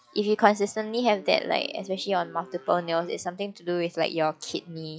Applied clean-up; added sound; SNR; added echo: classical method log-MMSE.